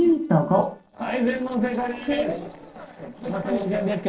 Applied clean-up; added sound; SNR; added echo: neural separator model SepFormer DNS4.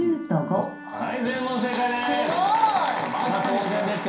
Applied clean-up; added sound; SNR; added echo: none; Wind instrument, woodwind instrument; 16 dB; reverberation time 0.5 s.